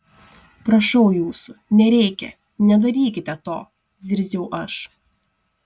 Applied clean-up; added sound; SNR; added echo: none; none; none; none.